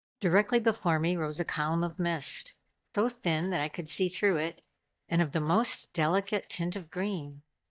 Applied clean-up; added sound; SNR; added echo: neural mask model DeepFilterNet 3.